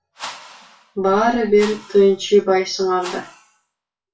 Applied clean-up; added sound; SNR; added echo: classical method WPE with log-MMSE.